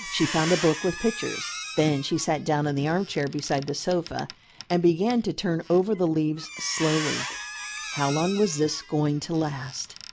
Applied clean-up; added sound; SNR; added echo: none; Squeak; 11 dB; none.